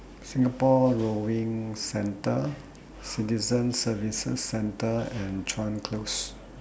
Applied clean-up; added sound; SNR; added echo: none; none; none; none.